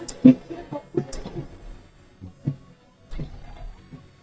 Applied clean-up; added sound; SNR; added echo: neural mask model DeepFilterNet 3.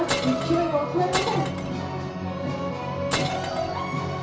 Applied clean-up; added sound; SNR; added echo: none; Glass; 7 dB; reverberation time 0.6 s.